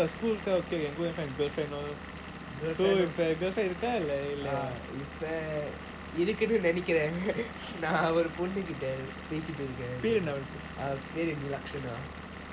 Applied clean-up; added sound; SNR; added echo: none; Engine / Vehicle; 10 dB; none.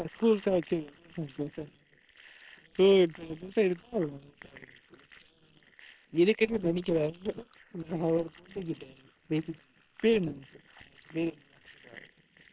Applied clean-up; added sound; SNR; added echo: neural separator model SepFormer WHAM!.